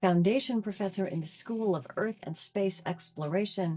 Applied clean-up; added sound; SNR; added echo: neural mask model DeepFilterNet 3.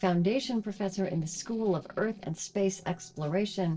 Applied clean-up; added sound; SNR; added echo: neural separator model SepFormer DNS4.